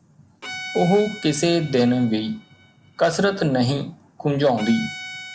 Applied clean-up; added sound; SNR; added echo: none; Bowed string instrument; 16 dB; none.